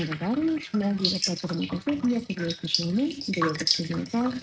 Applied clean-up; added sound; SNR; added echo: neural mask model RNNoise.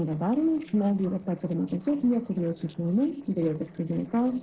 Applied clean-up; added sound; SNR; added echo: neural separator model SepFormer DNS4.